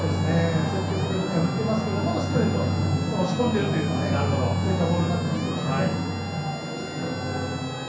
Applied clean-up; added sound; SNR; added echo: none; Siren; 16 dB; reverberation time 0.6 s.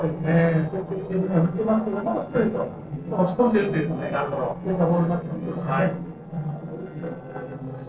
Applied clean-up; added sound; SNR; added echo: neural separator model SepFormer DNS4.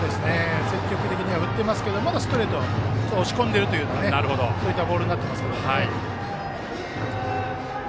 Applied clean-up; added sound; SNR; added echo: none; none; none; none.